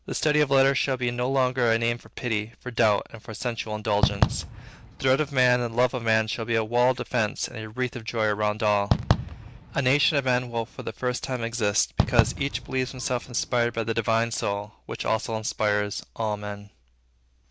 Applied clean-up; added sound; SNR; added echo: none; Fireworks; 3 dB; none.